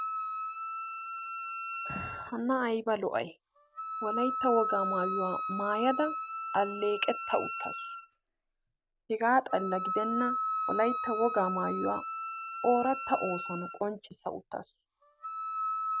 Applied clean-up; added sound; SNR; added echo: none; Wind instrument, woodwind instrument; 3 dB; none.